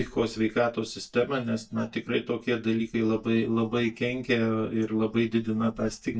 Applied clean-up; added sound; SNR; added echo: neural mask model DeepFilterNet 3.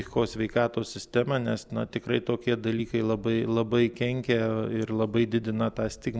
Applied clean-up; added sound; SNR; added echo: none; none; none; none.